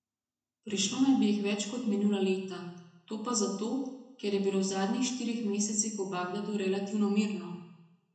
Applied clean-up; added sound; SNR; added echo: none; none; none; reverberation time 0.9 s.